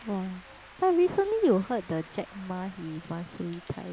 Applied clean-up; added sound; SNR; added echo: none; Rain; 20 dB; none.